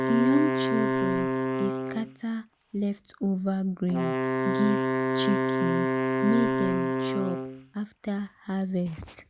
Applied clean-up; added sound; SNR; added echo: none; Wind instrument, woodwind instrument; -1 dB; none.